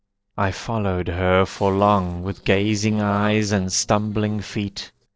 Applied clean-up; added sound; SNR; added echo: neural separator model SepFormer DNS4.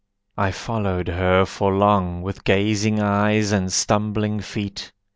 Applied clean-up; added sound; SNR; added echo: none; none; none; none.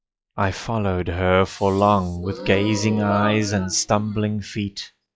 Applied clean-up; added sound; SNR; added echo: classical method log-MMSE.